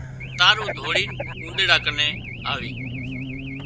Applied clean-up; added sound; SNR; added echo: none; Race car, auto racing / Alarm; 7 dB; none.